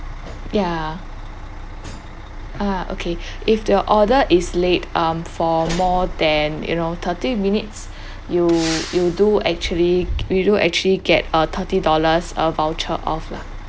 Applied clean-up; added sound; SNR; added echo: none; Truck; 10 dB; none.